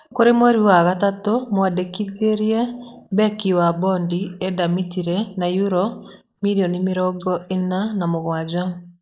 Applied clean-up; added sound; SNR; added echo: neural mask model Resemble Enhance denoiser.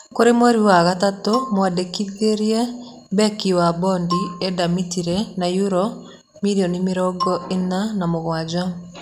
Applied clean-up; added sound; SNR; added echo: none; Marimba, xylophone; 13 dB; none.